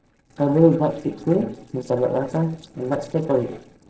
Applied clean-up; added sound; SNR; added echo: neural separator model SepFormer DNS4.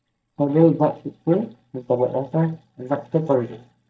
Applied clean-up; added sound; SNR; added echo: neural mask model DeepFilterNet 3.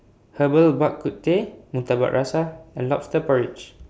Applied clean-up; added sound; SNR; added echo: none; none; none; none.